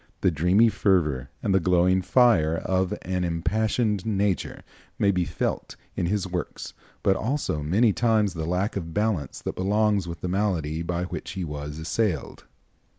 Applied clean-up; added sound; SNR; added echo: none; none; none; none.